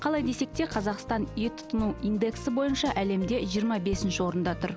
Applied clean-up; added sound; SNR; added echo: none; none; none; none.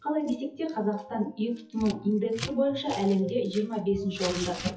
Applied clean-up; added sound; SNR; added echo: classical method WPE with log-MMSE.